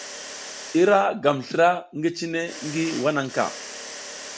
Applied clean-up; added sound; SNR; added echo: none; Mechanisms; 15 dB; none.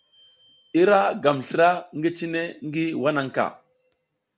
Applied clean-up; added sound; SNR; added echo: none; none; none; none.